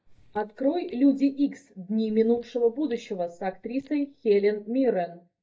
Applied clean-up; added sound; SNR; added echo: neural mask model DeepFilterNet 3.